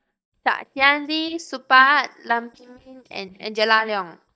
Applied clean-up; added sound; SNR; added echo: neural mask model DeepFilterNet 3.